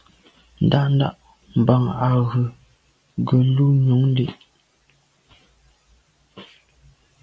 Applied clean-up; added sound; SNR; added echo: none; none; none; none.